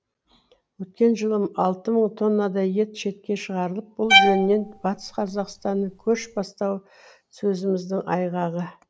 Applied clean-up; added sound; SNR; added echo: none; Bowed string instrument; -1 dB; none.